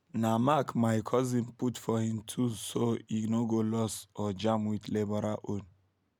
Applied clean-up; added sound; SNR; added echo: none; none; none; none.